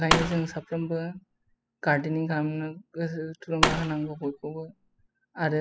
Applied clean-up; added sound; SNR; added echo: classical method spectral subtraction.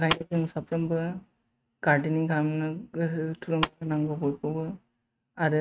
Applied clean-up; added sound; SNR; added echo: neural mask model RNNoise.